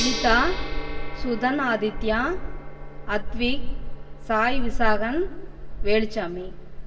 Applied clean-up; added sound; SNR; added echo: none; Gong; 14 dB; reverberation time 2.1 s.